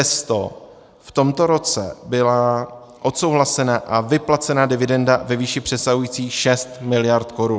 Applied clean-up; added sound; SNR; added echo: none; none; none; none.